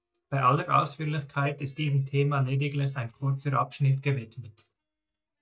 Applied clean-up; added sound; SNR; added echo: neural mask model DeepFilterNet 3.